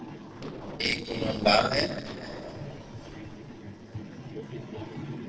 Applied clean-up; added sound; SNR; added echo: neural separator model SepFormer DNS4.